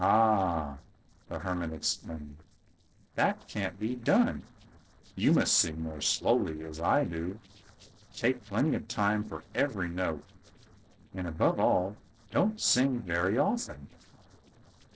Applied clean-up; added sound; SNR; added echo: neural separator model SepFormer DNS4.